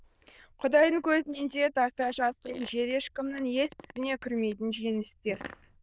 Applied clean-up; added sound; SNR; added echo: neural diffusion model UNIVERSE++.